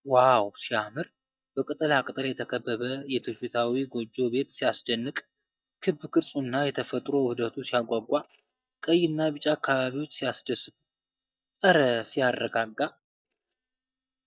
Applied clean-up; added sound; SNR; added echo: neural mask model DeepFilterNet 3.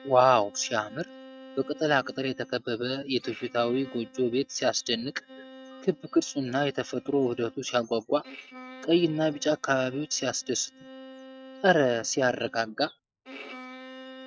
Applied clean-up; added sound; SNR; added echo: neural mask model RNNoise.